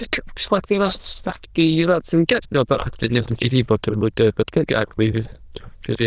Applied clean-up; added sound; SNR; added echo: neural diffusion model UNIVERSE++.